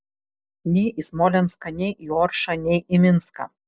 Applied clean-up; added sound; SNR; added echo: none; none; none; none.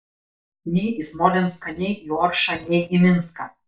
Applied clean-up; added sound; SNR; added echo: neural mask model DeepFilterNet 3.